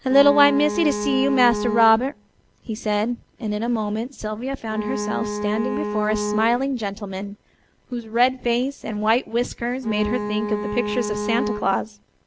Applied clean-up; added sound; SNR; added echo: none; Bowed string instrument; 4 dB; none.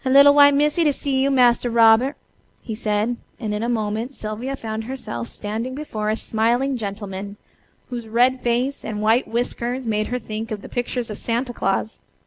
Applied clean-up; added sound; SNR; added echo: none; none; none; none.